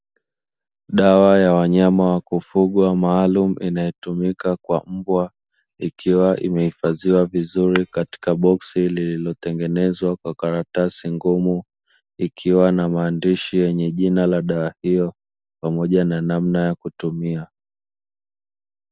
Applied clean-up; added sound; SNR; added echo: none; Shatter; 14 dB; none.